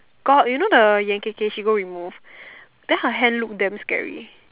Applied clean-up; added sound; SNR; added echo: none; none; none; none.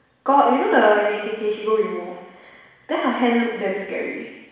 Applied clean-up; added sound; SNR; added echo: none; none; none; reverberation time 1.1 s.